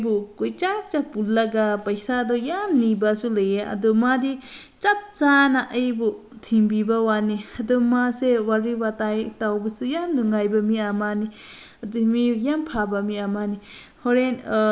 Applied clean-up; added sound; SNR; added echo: neural mask model Resemble Enhance denoiser.